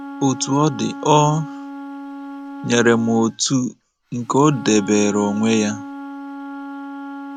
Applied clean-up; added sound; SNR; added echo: none; Wind instrument, woodwind instrument; 12 dB; none.